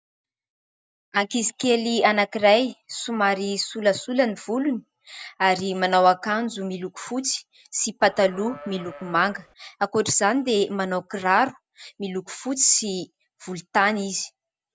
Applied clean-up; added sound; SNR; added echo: none; Livestock, farm animals, working animals; 18 dB; none.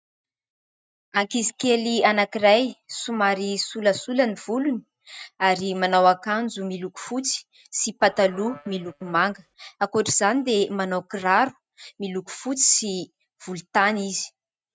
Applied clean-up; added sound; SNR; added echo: neural mask model RNNoise.